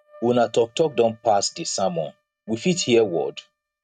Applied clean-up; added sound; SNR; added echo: neural mask model RNNoise.